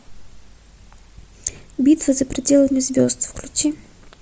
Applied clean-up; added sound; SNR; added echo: none; none; none; none.